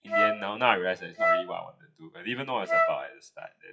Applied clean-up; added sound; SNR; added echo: classical method WPE with log-MMSE.